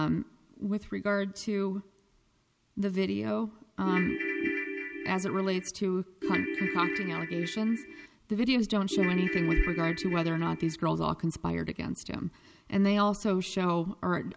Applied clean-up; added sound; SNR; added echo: none; Ringtone / Keyboard (musical); 3 dB; none.